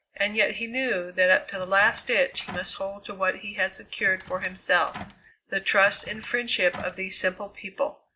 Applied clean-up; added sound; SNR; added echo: none; Door; 18 dB; none.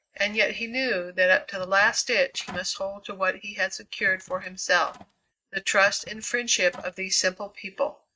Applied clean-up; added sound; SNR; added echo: neural mask model RNNoise.